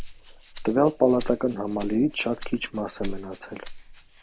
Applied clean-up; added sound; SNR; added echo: none; Rattle (instrument); 10 dB; none.